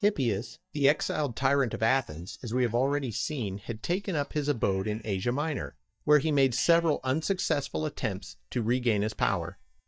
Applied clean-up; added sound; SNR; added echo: neural mask model DeepFilterNet 3.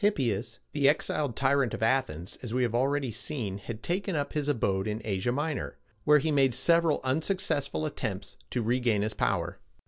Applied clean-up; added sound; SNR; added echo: none; none; none; none.